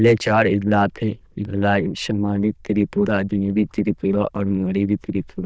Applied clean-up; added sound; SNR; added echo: neural diffusion model UNIVERSE++.